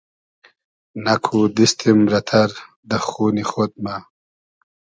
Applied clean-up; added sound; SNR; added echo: none; none; none; none.